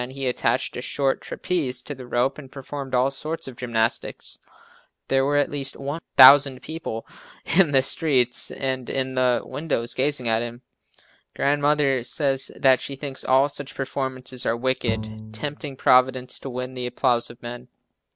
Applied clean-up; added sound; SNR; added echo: none; Bowed string instrument; 9 dB; none.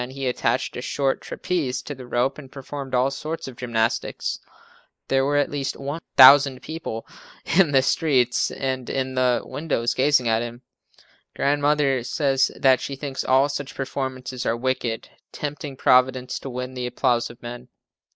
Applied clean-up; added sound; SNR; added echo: neural mask model Resemble Enhance denoiser.